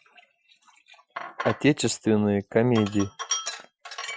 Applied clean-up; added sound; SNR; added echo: classical method Wiener filter.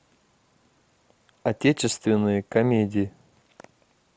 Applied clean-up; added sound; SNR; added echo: none; none; none; none.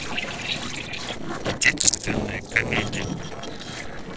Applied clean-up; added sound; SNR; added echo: neural separator model SepFormer DNS4.